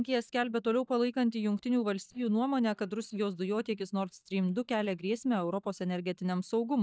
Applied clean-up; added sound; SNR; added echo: neural mask model DeepFilterNet 3.